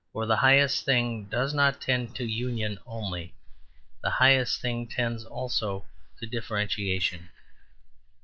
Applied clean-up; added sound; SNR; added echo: neural mask model DeepFilterNet 3.